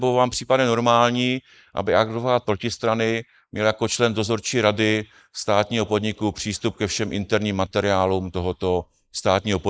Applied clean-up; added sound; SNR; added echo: neural mask model Resemble Enhance denoiser.